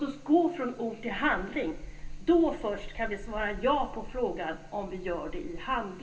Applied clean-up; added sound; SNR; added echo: none; Rain; 11 dB; reverberation time 0.3 s.